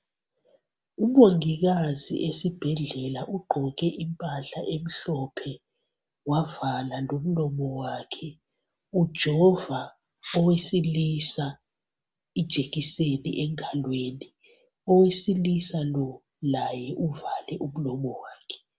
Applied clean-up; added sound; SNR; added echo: none; none; none; none.